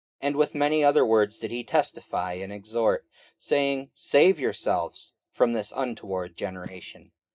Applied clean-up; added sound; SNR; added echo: neural mask model DeepFilterNet 3.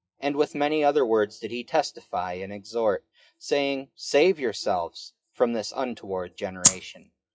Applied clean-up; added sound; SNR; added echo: classical method WPE with log-MMSE.